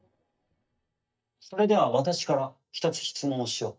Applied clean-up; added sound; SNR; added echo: neural mask model DeepFilterNet 3.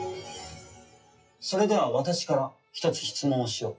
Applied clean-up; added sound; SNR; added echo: classical method WPE with log-MMSE.